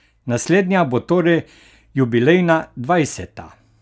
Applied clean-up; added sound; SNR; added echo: none; none; none; none.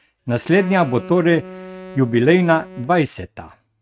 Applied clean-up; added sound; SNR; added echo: neural mask model RNNoise.